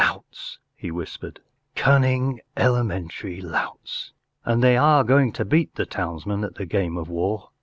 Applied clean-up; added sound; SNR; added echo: none; none; none; none.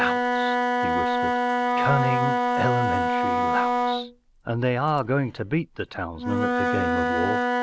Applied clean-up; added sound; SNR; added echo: none; Wind instrument, woodwind instrument; -4 dB; none.